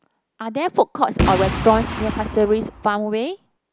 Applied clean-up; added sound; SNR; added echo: none; Boom; 4 dB; none.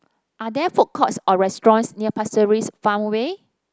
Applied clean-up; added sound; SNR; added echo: none; none; none; none.